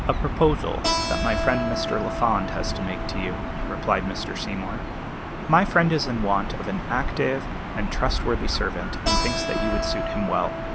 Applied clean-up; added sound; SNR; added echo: none; Gull, seagull / Ocean + Keyboard (musical); 1 dB; none.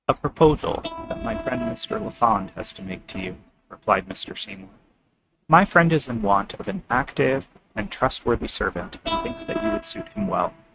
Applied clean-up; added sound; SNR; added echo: neural mask model RNNoise.